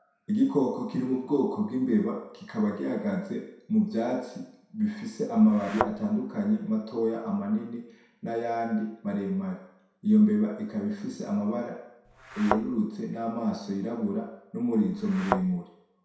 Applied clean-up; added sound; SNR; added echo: none; Thump, thud; 5 dB; reverberation time 0.7 s.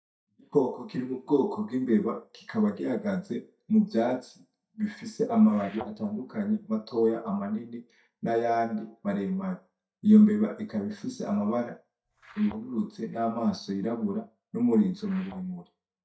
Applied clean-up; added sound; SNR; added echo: neural mask model DeepFilterNet 3.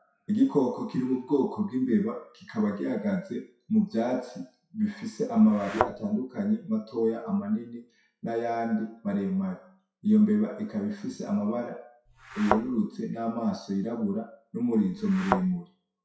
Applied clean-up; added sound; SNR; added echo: classical method WPE with log-MMSE.